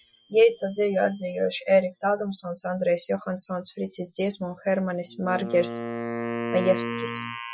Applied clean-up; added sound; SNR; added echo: classical method Wiener filter.